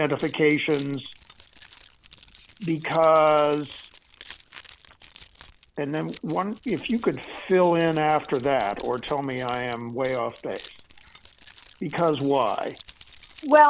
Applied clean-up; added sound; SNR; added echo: none; Keys jangling; 17 dB; none.